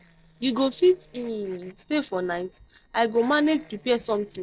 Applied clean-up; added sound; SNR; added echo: neural separator model SepFormer DNS4.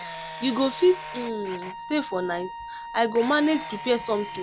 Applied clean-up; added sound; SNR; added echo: none; Camera + Wind instrument, woodwind instrument; 11 dB; none.